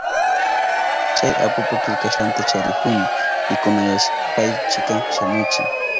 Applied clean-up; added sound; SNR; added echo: none; Crowd / Cheering; -4 dB; none.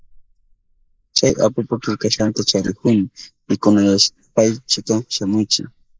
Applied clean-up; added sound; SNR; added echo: neural mask model Resemble Enhance denoiser.